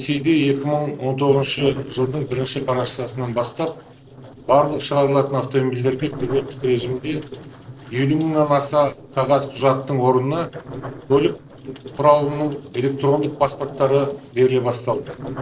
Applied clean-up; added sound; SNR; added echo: neural separator model SepFormer DNS4.